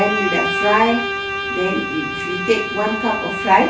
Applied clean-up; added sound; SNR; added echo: none; Bowed string instrument; 3 dB; none.